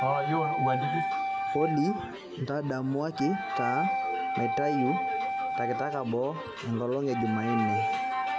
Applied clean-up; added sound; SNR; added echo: none; Wind instrument, woodwind instrument; 1 dB; none.